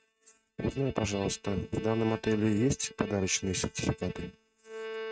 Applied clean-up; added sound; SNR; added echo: neural mask model RNNoise.